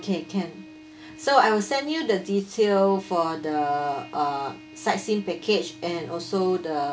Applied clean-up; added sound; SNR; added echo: none; Trumpet; 20 dB; none.